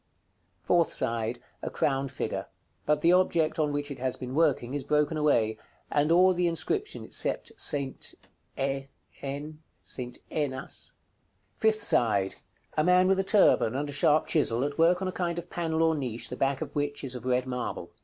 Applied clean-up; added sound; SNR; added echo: none; none; none; none.